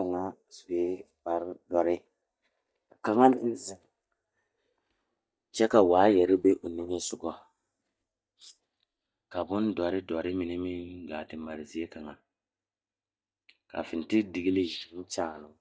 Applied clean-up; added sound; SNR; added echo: neural mask model DeepFilterNet 3.